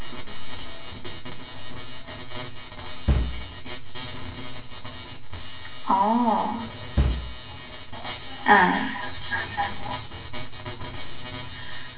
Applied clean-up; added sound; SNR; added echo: none; Bass drum; 0 dB; reverberation time 0.4 s.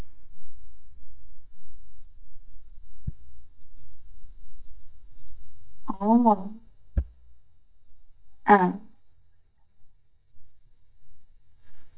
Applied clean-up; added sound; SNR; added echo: neural mask model DeepFilterNet 3.